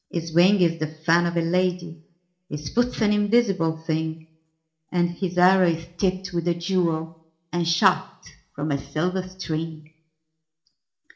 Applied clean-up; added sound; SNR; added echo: none; none; none; reverberation time 0.4 s.